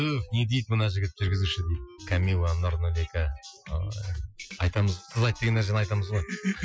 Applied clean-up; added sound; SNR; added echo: classical method Wiener filter.